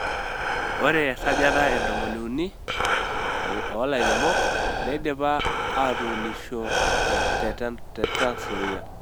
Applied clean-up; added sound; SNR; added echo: none; Breathing; -2 dB; none.